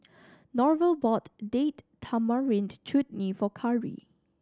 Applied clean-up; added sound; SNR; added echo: none; none; none; none.